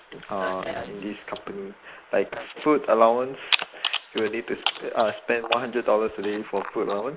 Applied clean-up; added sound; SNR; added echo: neural mask model Resemble Enhance denoiser.